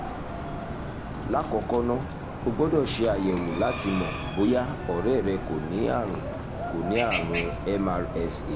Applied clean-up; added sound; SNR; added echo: none; Chicken, rooster; 4 dB; none.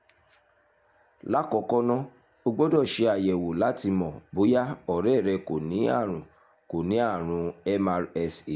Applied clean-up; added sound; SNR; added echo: none; none; none; none.